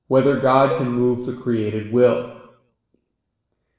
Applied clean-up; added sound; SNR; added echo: none; Cowbell; 14 dB; reverberation time 0.9 s.